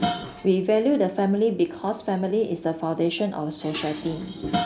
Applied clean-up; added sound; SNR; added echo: none; Dishes, pots, and pans; 9 dB; none.